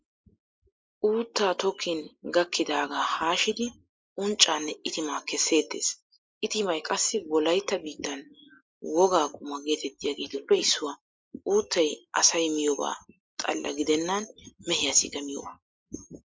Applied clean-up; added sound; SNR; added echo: neural mask model Resemble Enhance denoiser.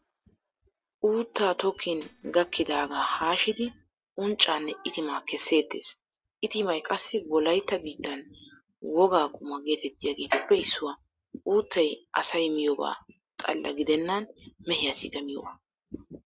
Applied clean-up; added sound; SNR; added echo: neural separator model SepFormer DNS4.